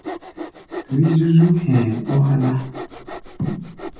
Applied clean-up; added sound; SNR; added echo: none; Sawing; 13 dB; reverberation time 0.6 s.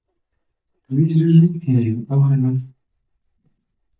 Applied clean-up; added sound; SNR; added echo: neural mask model DeepFilterNet 3.